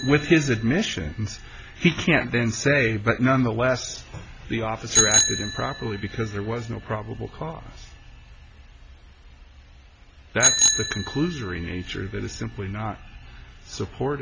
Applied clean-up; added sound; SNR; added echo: none; Bicycle bell; 4 dB; none.